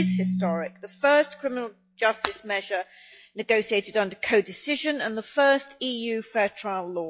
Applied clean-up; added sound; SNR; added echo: classical method log-MMSE.